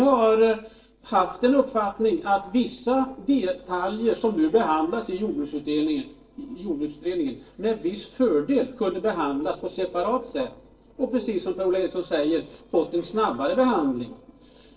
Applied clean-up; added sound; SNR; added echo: neural separator model SepFormer DNS4.